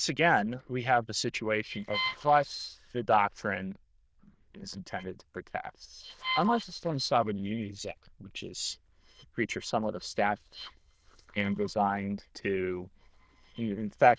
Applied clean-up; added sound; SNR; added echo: neural diffusion model UNIVERSE++.